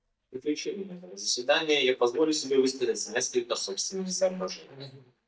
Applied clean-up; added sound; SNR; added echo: neural mask model DeepFilterNet 3.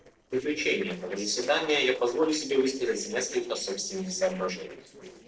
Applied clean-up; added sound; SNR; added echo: neural separator model SepFormer DNS4.